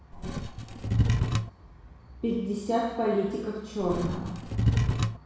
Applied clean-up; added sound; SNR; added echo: none; Wood / Tools; -5 dB; reverberation time 1.1 s.